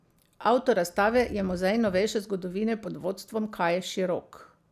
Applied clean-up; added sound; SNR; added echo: none; none; none; none.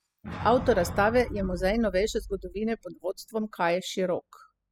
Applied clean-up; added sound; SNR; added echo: classical method spectral subtraction.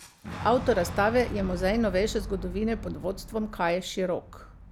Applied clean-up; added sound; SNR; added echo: none; Boom; 10 dB; none.